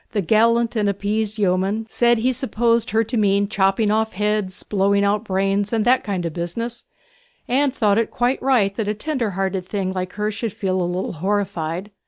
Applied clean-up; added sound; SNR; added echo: none; none; none; none.